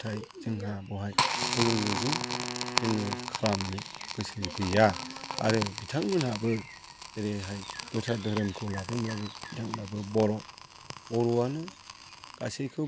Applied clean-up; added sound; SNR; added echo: none; Wind instrument, woodwind instrument + Crackle; 5 dB; none.